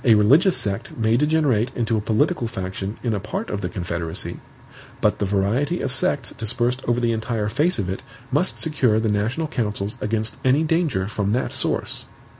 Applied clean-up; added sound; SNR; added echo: none; none; none; none.